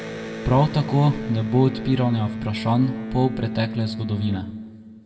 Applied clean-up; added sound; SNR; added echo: none; Electric guitar; 9 dB; reverberation time 1.5 s.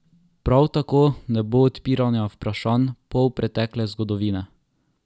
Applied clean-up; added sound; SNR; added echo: none; none; none; none.